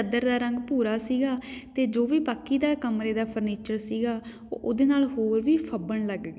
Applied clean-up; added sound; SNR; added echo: none; none; none; none.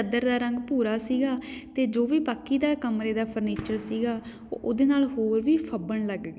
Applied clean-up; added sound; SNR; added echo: none; Tabla + Gunshot, gunfire; 18 dB; none.